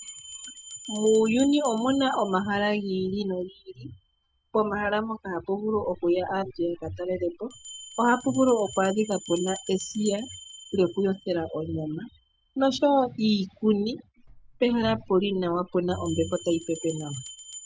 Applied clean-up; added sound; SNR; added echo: none; Bell; 18 dB; none.